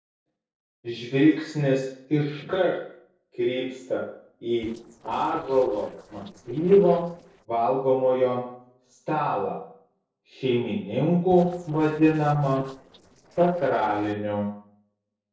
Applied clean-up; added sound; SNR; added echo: neural separator model SepFormer DNS4.